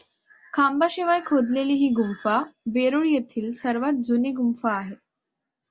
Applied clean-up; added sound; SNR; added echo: none; none; none; none.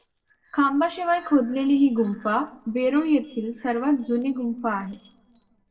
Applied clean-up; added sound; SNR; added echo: neural separator model SepFormer DNS4.